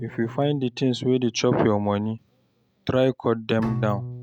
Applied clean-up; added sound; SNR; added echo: none; Bowed string instrument; 13 dB; none.